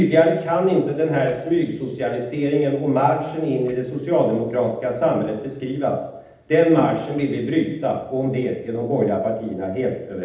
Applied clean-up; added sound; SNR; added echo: neural separator model SepFormer DNS4.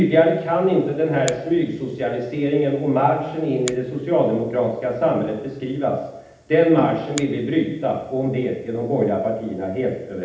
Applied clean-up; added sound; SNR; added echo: none; Finger snapping; 19 dB; reverberation time 0.8 s.